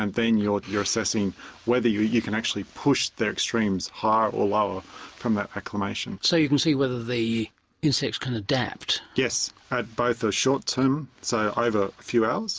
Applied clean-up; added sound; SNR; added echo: none; none; none; none.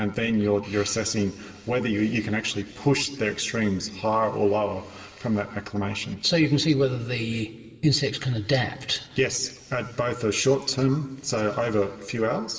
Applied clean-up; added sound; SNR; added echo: none; none; none; reverberation time 2.9 s.